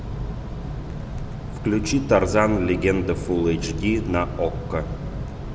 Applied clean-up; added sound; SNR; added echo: none; none; none; none.